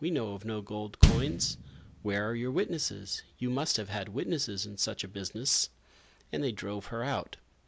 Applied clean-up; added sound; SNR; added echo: none; Bass drum; -3 dB; none.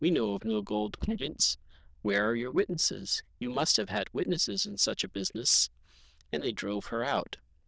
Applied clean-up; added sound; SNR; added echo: neural diffusion model UNIVERSE++.